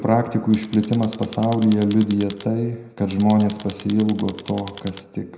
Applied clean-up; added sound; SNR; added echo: none; Tools; 17 dB; reverberation time 0.7 s.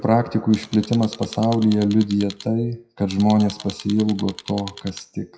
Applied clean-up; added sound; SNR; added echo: classical method WPE with log-MMSE.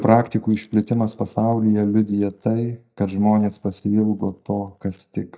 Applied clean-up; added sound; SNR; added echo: neural mask model DeepFilterNet 3.